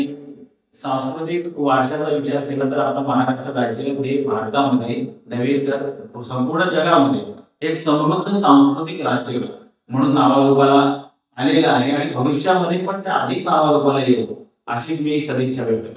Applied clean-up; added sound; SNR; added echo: neural mask model DeepFilterNet 3.